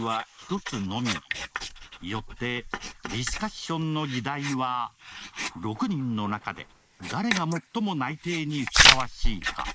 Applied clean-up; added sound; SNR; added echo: neural mask model Resemble Enhance denoiser.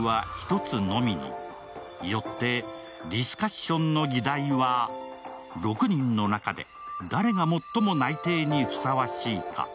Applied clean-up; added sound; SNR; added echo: none; none; none; none.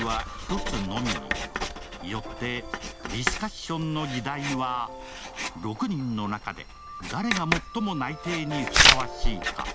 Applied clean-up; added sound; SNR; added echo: none; Writing; -2 dB; none.